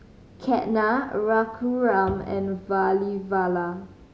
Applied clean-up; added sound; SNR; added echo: none; Bowed string instrument; 15 dB; none.